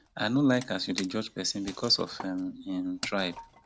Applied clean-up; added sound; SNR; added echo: none; Wood; 16 dB; none.